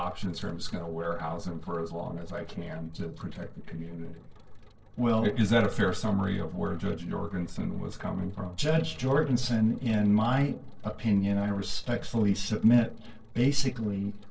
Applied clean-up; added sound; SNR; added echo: neural separator model SepFormer DNS4.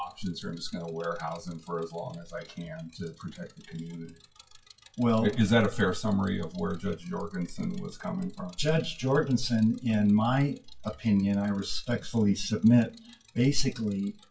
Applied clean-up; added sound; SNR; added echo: classical method WPE with log-MMSE.